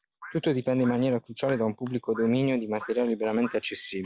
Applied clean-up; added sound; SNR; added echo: none; none; none; none.